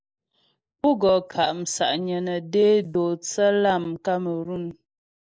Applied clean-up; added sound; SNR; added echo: neural mask model Resemble Enhance denoiser.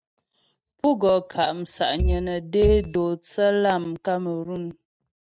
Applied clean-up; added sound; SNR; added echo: neural mask model RNNoise.